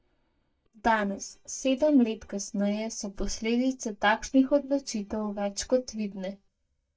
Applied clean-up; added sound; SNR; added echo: neural mask model DeepFilterNet 3.